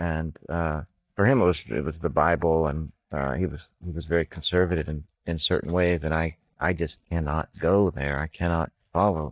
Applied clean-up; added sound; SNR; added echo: neural mask model DeepFilterNet 3.